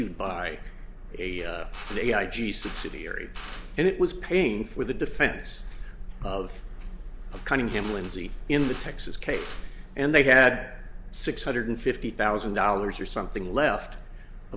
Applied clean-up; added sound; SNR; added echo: none; Drill; 17 dB; none.